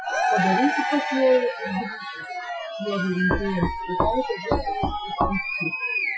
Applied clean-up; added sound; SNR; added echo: classical method Wiener filter.